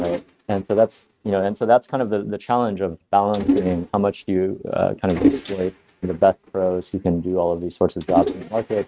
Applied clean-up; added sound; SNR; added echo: neural mask model RNNoise.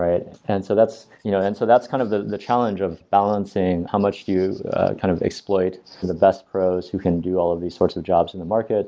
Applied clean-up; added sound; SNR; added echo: none; none; none; none.